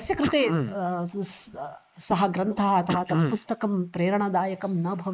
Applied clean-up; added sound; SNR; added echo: neural mask model Resemble Enhance denoiser.